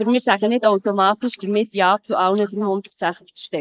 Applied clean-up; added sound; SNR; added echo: neural mask model Resemble Enhance denoiser.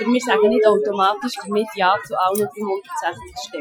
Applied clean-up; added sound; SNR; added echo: classical method Wiener filter.